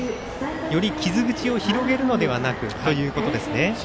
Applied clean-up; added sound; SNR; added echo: none; none; none; none.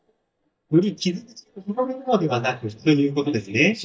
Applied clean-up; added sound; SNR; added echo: neural mask model DeepFilterNet 3.